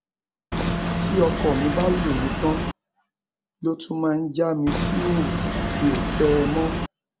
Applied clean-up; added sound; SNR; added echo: none; Boat, Water vehicle; 0 dB; none.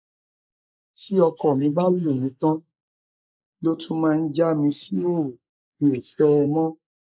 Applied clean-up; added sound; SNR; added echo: neural mask model Resemble Enhance denoiser.